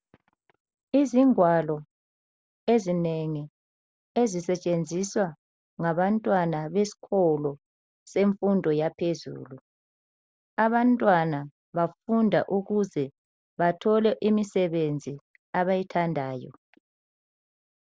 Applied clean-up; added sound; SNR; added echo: none; none; none; none.